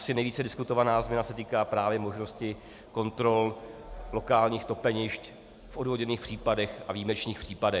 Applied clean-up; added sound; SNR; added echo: none; none; none; none.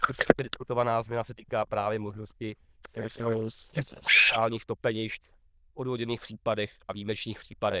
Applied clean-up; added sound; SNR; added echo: neural diffusion model UNIVERSE++.